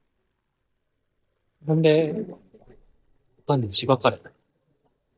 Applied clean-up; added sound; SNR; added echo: neural mask model DeepFilterNet 3.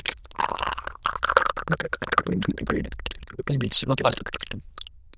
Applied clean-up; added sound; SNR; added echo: neural diffusion model UNIVERSE++.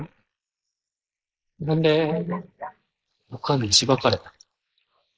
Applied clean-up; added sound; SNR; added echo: neural mask model Resemble Enhance denoiser.